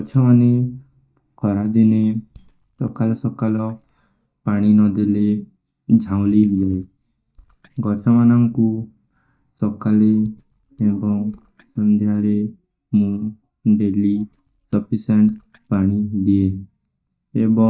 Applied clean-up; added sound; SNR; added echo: neural mask model DeepFilterNet 3.